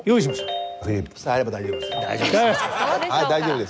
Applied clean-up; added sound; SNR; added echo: none; Ringtone; 9 dB; none.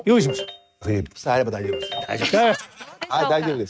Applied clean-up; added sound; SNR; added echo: neural mask model RNNoise.